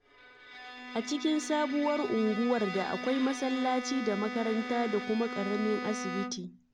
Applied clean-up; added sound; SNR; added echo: none; Bowed string instrument; 8 dB; none.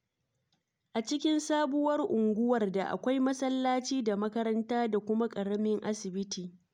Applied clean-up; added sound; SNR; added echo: none; none; none; none.